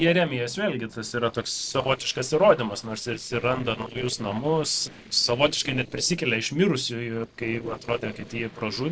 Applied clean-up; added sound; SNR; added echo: neural separator model SepFormer DNS4.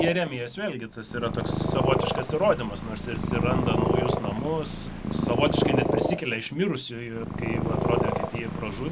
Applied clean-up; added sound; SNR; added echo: none; Purr; -1 dB; none.